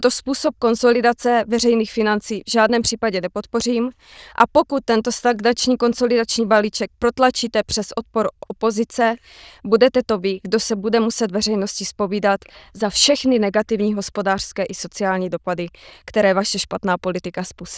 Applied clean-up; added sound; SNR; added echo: neural diffusion model UNIVERSE++.